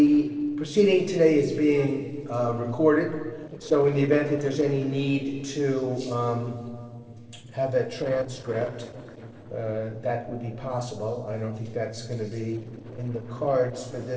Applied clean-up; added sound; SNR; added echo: neural separator model SepFormer DNS4.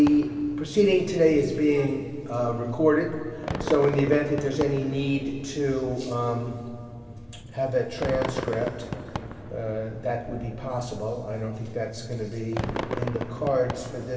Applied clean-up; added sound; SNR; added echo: none; Fireworks; 11 dB; reverberation time 2.4 s.